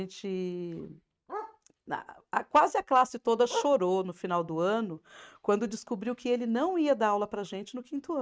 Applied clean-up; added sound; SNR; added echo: neural mask model RNNoise.